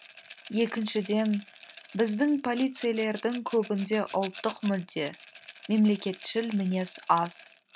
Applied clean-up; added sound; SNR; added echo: none; Rattle; 14 dB; none.